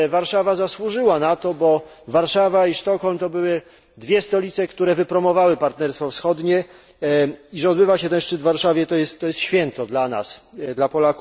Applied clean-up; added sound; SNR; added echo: none; none; none; none.